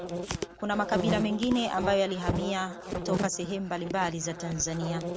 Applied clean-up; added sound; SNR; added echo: none; Insect; 4 dB; none.